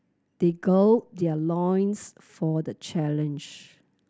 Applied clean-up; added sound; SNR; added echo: none; none; none; none.